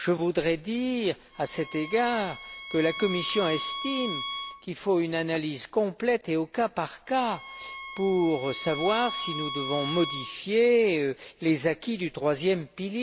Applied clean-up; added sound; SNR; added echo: none; Bowed string instrument; 9 dB; none.